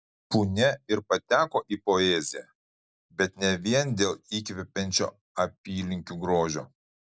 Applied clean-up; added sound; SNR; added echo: none; none; none; none.